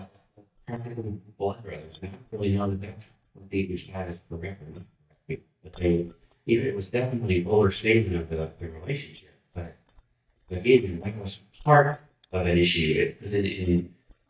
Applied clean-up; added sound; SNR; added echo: neural mask model DeepFilterNet 3.